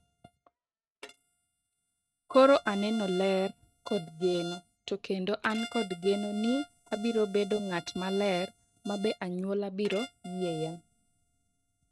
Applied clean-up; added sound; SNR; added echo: neural mask model RNNoise.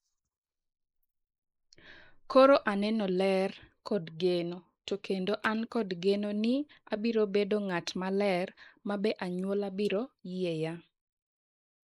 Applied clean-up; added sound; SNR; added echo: neural mask model Resemble Enhance denoiser.